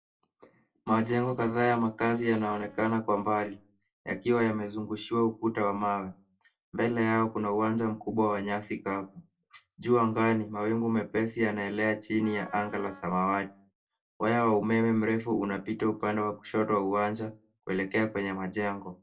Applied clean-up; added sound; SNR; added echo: neural separator model SepFormer DNS4.